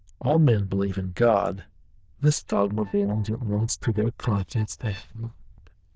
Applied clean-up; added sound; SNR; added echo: neural diffusion model UNIVERSE++.